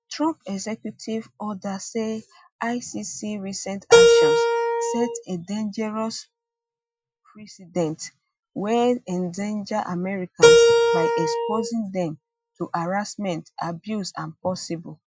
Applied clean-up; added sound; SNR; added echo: classical method Wiener filter.